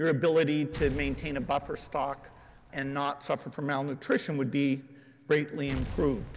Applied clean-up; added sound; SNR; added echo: none; Explosion; 13 dB; none.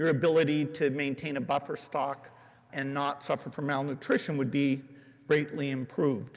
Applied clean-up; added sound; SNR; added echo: none; none; none; none.